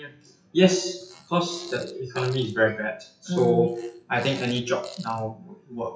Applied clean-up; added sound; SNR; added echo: classical method WPE with log-MMSE.